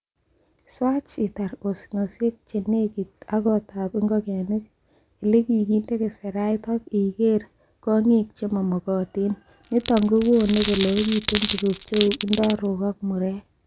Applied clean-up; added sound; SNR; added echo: none; Glass; 8 dB; none.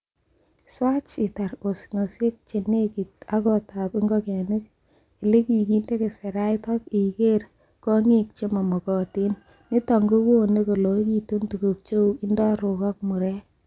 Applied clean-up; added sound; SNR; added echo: none; none; none; none.